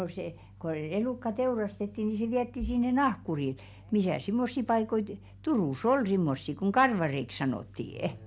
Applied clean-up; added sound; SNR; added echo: none; none; none; none.